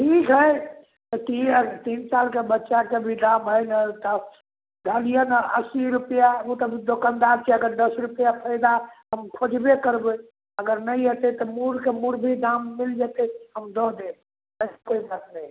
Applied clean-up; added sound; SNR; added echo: none; none; none; none.